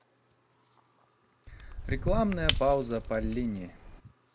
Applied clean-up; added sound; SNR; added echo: none; Shatter / Crushing; 0 dB; none.